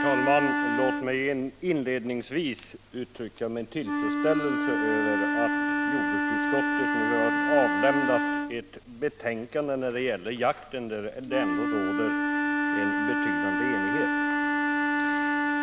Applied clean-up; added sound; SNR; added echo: none; Wind instrument, woodwind instrument; -2 dB; none.